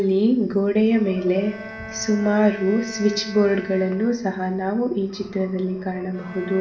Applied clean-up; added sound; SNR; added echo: none; Bowed string instrument; 18 dB; reverberation time 0.7 s.